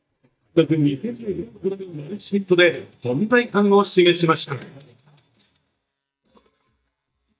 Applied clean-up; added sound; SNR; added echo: neural mask model DeepFilterNet 3.